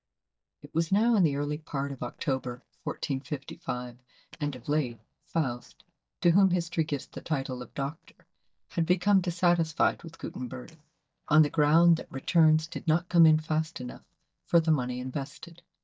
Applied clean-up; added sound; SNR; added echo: neural mask model DeepFilterNet 3.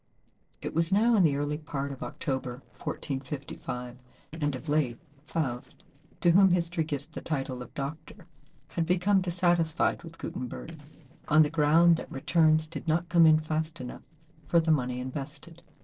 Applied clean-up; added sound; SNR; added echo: neural separator model SepFormer DNS4.